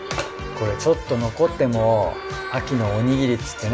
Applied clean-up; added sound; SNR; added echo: none; Alarm; 16 dB; none.